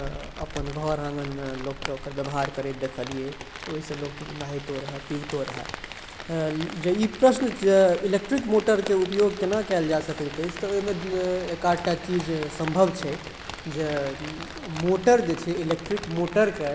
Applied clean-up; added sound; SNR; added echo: none; Rain; 12 dB; none.